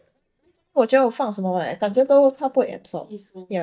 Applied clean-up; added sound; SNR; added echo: neural mask model DeepFilterNet 3.